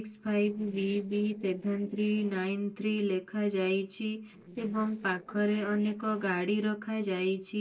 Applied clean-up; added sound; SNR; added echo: neural separator model SepFormer DNS4.